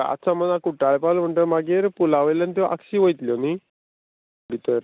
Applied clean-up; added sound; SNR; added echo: none; none; none; none.